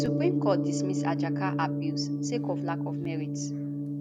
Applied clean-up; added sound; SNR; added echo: none; Gong; -4 dB; none.